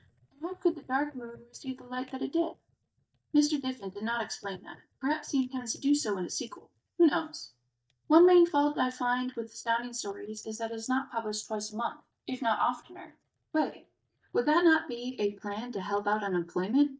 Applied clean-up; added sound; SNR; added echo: neural mask model DeepFilterNet 3.